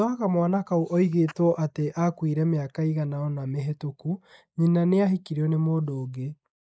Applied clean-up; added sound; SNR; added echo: neural mask model Resemble Enhance denoiser.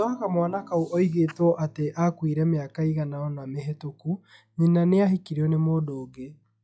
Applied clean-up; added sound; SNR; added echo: classical method log-MMSE.